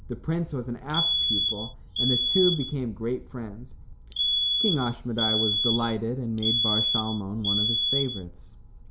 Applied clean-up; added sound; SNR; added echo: none; Alarm; -4 dB; none.